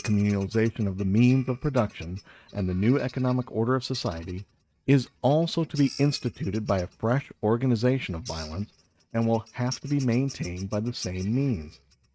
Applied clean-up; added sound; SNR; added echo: neural mask model RNNoise.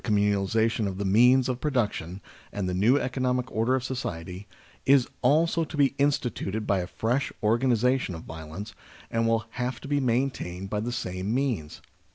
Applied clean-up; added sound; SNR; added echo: none; none; none; none.